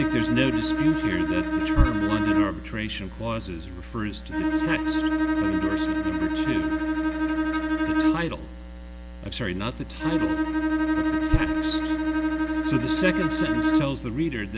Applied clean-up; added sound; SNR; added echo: none; Bowed string instrument; -3 dB; none.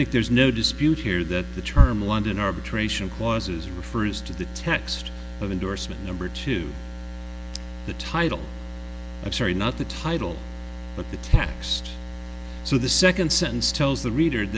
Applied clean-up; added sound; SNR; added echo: none; none; none; none.